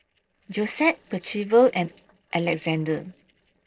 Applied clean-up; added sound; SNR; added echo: neural separator model SepFormer DNS4.